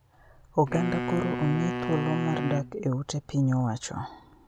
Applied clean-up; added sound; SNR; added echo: none; Wind instrument, woodwind instrument; 5 dB; none.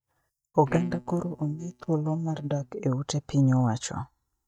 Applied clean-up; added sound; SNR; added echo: neural mask model DeepFilterNet 3.